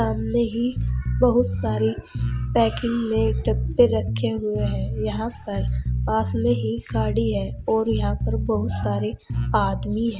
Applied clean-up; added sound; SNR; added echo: none; Bass guitar; 2 dB; none.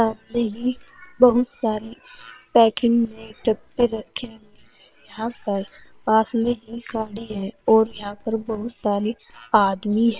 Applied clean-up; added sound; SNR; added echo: neural separator model SepFormer WHAM!.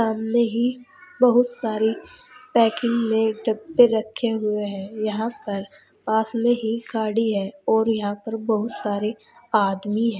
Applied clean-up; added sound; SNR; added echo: none; none; none; none.